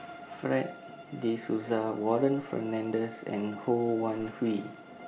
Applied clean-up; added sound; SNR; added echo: none; Bowed string instrument; 17 dB; none.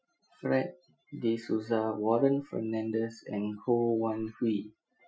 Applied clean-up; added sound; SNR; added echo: classical method Wiener filter.